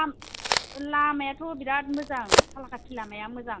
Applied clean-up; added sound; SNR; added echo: none; Crack; 0 dB; none.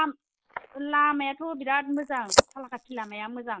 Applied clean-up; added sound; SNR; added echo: neural mask model Resemble Enhance denoiser.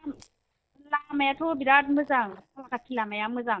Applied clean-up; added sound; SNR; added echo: neural mask model DeepFilterNet 3.